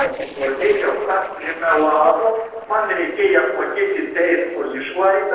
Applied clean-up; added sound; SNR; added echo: neural separator model SepFormer DNS4.